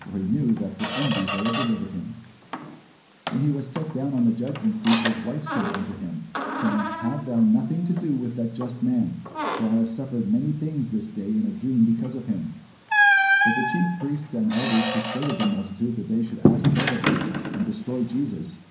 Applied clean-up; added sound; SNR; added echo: none; Squeak; 3 dB; reverberation time 0.6 s.